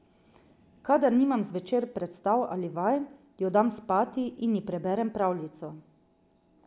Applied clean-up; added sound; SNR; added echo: none; none; none; none.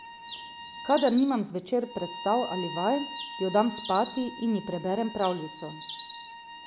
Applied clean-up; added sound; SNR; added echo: none; Bowed string instrument + Bird; 12 dB; none.